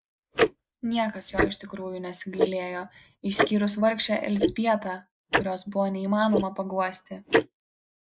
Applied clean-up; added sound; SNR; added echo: neural mask model Resemble Enhance denoiser.